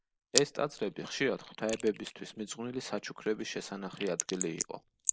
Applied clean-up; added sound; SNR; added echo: neural mask model Resemble Enhance denoiser.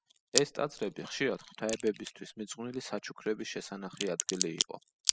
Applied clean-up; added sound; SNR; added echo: classical method spectral subtraction.